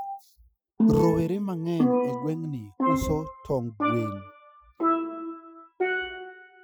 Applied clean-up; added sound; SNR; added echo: classical method Wiener filter.